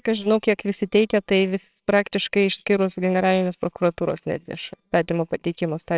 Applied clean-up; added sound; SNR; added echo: neural separator model SepFormer WHAMR!.